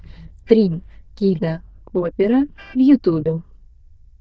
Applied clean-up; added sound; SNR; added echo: neural diffusion model UNIVERSE++.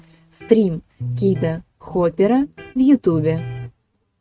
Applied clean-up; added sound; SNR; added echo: neural mask model RNNoise.